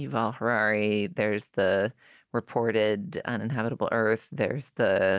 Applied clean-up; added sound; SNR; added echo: none; none; none; none.